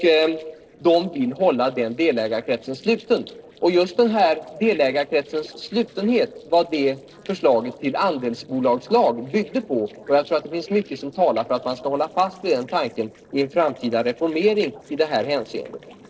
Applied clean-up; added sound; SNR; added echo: neural separator model SepFormer DNS4.